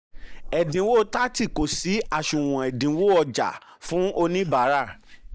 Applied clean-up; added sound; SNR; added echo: neural mask model DeepFilterNet 3.